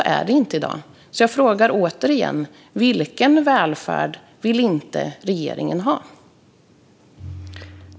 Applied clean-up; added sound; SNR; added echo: none; none; none; none.